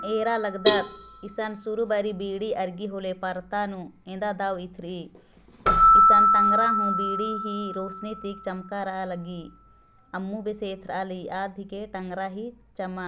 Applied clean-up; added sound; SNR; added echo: none; Keyboard (musical) + Cowbell; -4 dB; none.